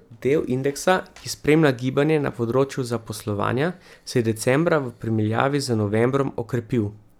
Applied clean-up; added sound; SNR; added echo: none; none; none; none.